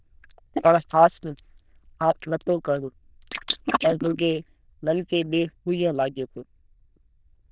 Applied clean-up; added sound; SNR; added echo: neural diffusion model UNIVERSE++.